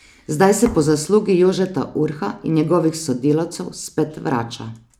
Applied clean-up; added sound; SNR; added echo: none; Thump, thud; 18 dB; none.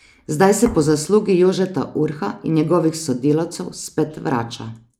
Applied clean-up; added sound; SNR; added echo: neural mask model Resemble Enhance denoiser.